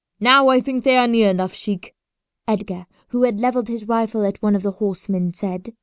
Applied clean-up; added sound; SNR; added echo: none; none; none; none.